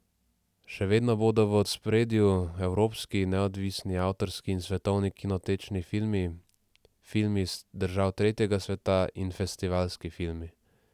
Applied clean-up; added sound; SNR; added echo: none; none; none; none.